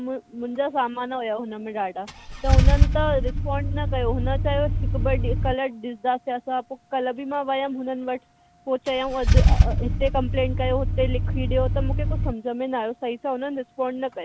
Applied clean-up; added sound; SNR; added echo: none; Idling / Engine starting / Car; -3 dB; none.